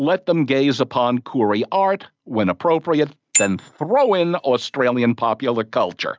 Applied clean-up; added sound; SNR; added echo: neural mask model DeepFilterNet 3.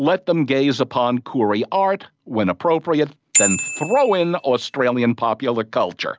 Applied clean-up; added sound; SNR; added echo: none; Bicycle bell; 6 dB; none.